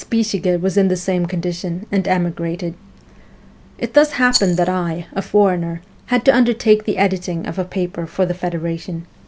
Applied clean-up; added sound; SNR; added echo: none; Rattle; 7 dB; none.